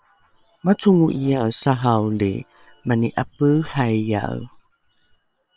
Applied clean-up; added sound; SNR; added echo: neural separator model SepFormer WHAM!.